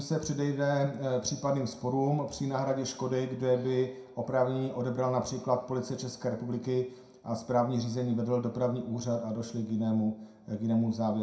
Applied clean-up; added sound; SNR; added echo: none; none; none; reverberation time 0.5 s.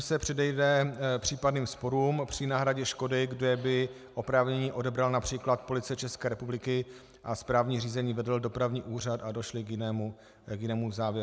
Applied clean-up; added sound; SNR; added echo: none; none; none; none.